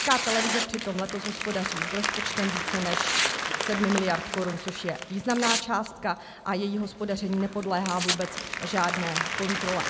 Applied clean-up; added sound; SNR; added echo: none; Applause + Tearing; 2 dB; none.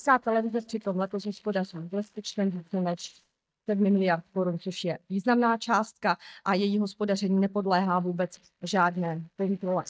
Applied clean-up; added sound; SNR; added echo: neural mask model DeepFilterNet 3.